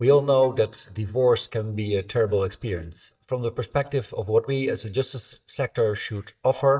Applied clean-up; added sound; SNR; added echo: neural mask model DeepFilterNet 3.